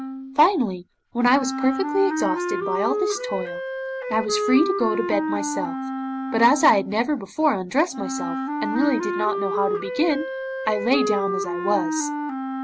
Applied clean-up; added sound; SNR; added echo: none; Wind instrument, woodwind instrument; 3 dB; none.